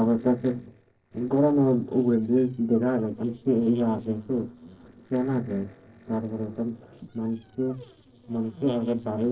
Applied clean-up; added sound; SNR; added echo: neural separator model SepFormer DNS4.